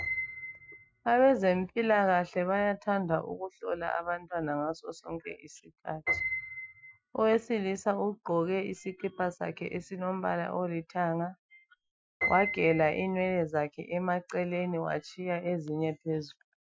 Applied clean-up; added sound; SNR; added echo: classical method Wiener filter.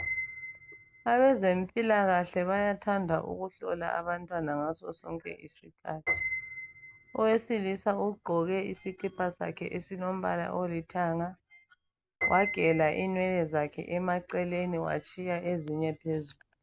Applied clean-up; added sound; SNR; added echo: none; Piano; 12 dB; none.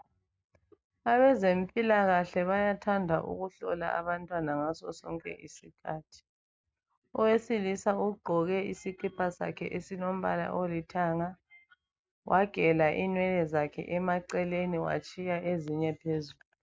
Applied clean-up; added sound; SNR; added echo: none; none; none; none.